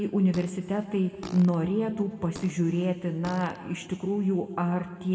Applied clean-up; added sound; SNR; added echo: none; Fart; 20 dB; reverberation time 1.9 s.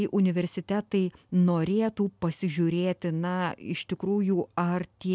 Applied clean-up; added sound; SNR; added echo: none; none; none; none.